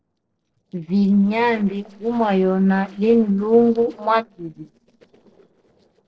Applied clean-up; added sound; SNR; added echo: neural separator model SepFormer DNS4.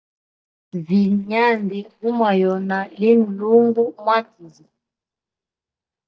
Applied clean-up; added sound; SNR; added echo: neural mask model DeepFilterNet 3.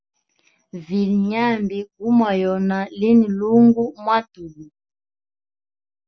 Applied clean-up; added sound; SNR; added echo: none; none; none; none.